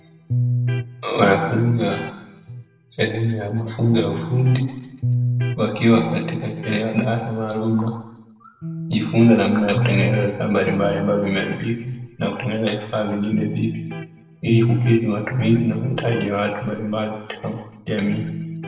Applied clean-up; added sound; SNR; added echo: none; Electric guitar; 6 dB; reverberation time 1.0 s.